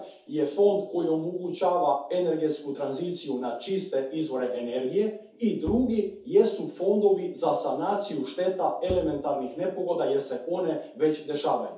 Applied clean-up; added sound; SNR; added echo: none; Bowed string instrument; 15 dB; reverberation time 0.5 s.